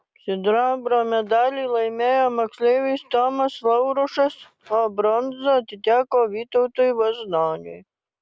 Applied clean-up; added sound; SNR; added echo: none; none; none; none.